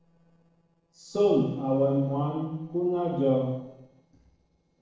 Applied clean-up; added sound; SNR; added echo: neural separator model SepFormer DNS4.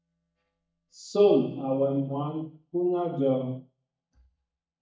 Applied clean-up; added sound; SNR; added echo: neural mask model DeepFilterNet 3.